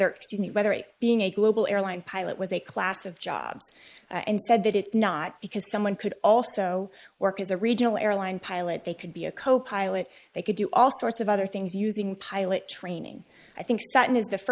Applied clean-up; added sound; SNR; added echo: neural mask model Resemble Enhance denoiser.